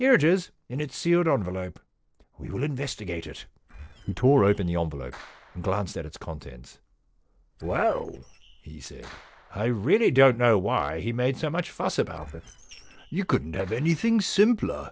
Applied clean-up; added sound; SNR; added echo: neural separator model SepFormer DNS4.